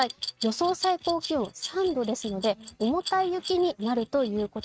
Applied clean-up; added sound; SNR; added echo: neural mask model RNNoise.